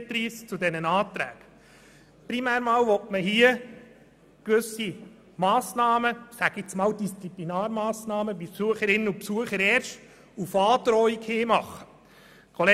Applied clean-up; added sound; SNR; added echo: none; none; none; none.